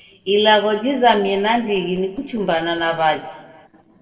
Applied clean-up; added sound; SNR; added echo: neural separator model SepFormer DNS4.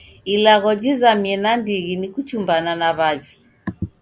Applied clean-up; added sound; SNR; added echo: none; none; none; none.